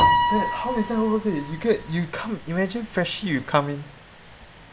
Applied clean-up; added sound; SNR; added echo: none; Piano; 2 dB; none.